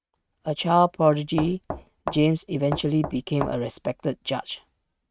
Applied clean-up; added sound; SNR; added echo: neural mask model RNNoise.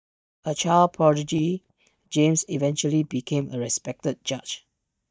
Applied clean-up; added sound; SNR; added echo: neural mask model DeepFilterNet 3.